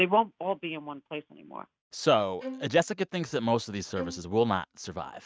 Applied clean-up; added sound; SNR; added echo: neural mask model RNNoise.